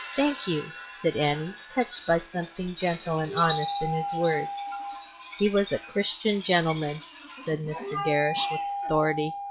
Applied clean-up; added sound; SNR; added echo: classical method log-MMSE.